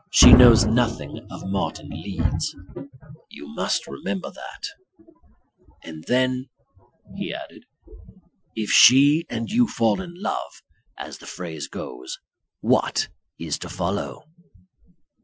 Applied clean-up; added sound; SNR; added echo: classical method Wiener filter.